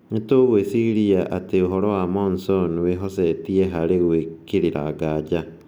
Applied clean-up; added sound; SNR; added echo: none; none; none; none.